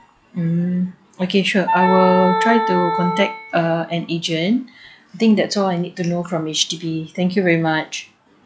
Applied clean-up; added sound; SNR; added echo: classical method log-MMSE.